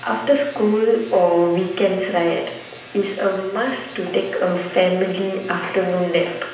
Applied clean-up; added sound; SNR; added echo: none; none; none; reverberation time 0.8 s.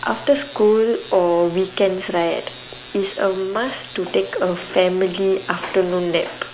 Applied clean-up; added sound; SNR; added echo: none; none; none; none.